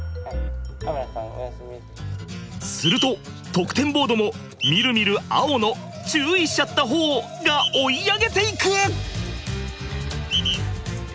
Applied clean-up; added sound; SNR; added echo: none; none; none; none.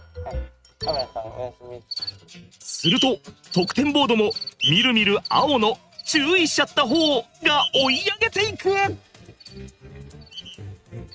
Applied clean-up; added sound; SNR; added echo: neural mask model RNNoise.